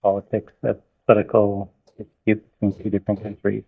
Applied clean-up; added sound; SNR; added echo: neural mask model DeepFilterNet 3.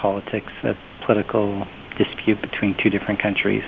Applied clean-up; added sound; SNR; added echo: none; none; none; none.